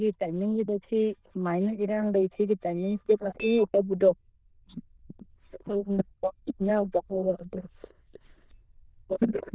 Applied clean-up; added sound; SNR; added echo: neural diffusion model UNIVERSE++.